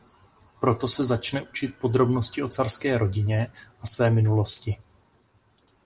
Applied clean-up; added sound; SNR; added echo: none; none; none; none.